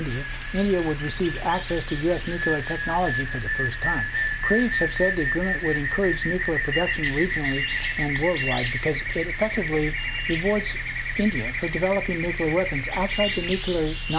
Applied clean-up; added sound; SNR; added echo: none; Rain; 3 dB; none.